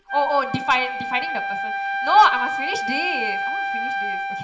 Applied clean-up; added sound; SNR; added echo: none; Wind instrument, woodwind instrument; 3 dB; reverberation time 0.8 s.